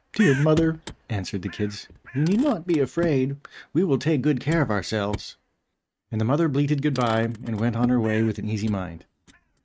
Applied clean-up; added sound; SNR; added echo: neural mask model RNNoise.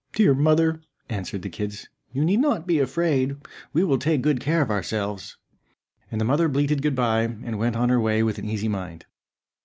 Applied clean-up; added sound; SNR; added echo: none; none; none; none.